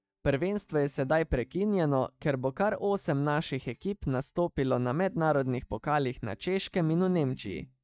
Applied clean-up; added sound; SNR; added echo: neural mask model DeepFilterNet 3.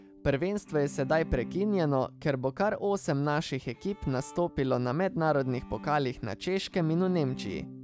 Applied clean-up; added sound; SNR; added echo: none; Bowed string instrument; 16 dB; none.